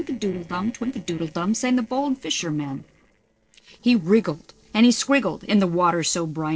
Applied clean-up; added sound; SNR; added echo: neural separator model SepFormer DNS4.